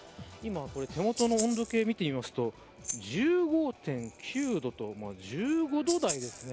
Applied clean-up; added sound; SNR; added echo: none; Rattle (instrument); 13 dB; none.